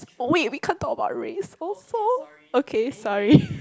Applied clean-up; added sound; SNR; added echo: none; none; none; none.